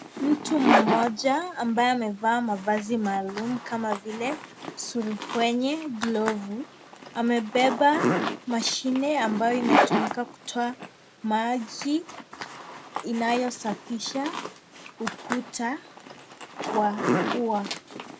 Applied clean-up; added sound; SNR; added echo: none; Zipper (clothing); 3 dB; none.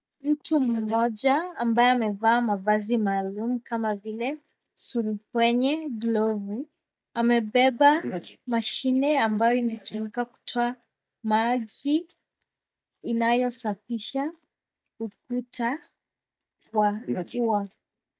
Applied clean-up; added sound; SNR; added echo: neural mask model DeepFilterNet 3.